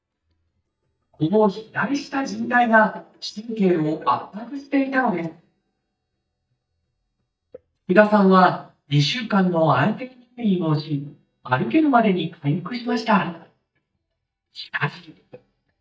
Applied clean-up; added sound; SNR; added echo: neural mask model DeepFilterNet 3.